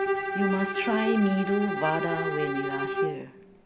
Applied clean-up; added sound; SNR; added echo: none; Bowed string instrument; 1 dB; none.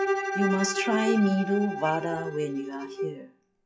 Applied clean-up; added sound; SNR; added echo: classical method log-MMSE.